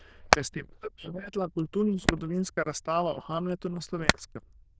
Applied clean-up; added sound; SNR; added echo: neural diffusion model UNIVERSE++.